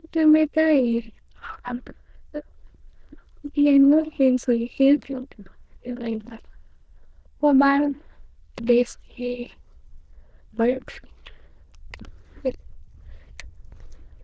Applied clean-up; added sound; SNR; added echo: neural diffusion model UNIVERSE++.